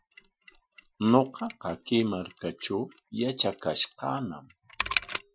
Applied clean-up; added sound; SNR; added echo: classical method Wiener filter.